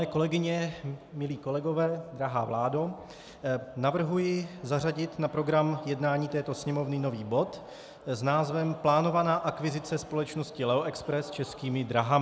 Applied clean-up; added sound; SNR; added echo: none; none; none; none.